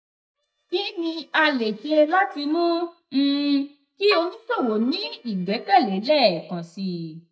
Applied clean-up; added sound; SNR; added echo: neural mask model DeepFilterNet 3.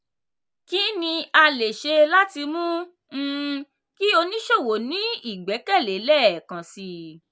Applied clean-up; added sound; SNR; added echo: none; none; none; none.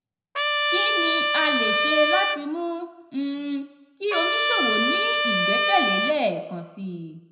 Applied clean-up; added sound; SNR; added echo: none; Trumpet; -5 dB; reverberation time 0.8 s.